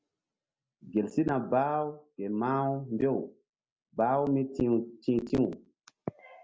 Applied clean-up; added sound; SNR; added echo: none; none; none; none.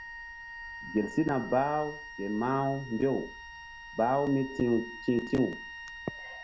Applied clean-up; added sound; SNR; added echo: none; Wind instrument, woodwind instrument; 13 dB; none.